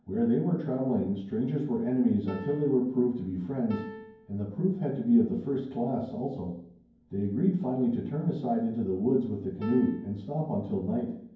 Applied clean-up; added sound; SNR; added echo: none; Piano; 18 dB; reverberation time 0.9 s.